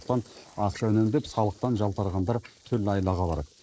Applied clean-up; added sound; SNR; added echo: neural mask model Resemble Enhance denoiser.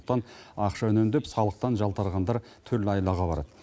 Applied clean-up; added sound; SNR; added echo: none; none; none; none.